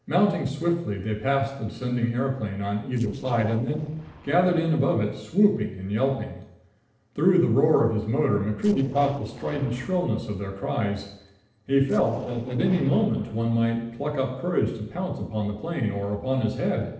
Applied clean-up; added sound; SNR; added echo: neural separator model SepFormer DNS4.